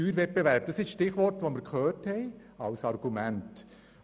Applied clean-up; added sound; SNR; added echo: none; none; none; none.